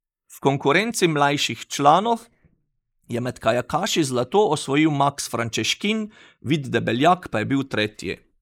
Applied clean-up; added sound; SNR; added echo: neural mask model Resemble Enhance denoiser.